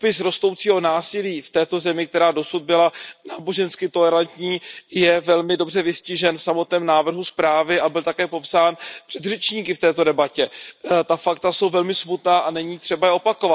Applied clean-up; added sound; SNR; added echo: neural mask model Resemble Enhance denoiser.